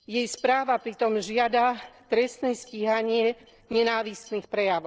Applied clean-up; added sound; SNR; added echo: neural separator model SepFormer DNS4.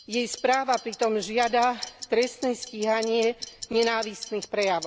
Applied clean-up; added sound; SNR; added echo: none; Clock; 15 dB; none.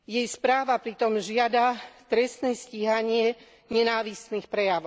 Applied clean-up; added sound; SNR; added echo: none; none; none; none.